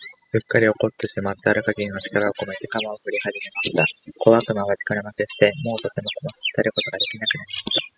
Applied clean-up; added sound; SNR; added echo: classical method spectral subtraction.